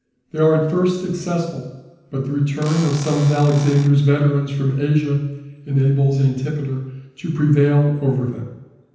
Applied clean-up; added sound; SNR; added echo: none; Cupboard open or close / Door; 16 dB; reverberation time 0.9 s.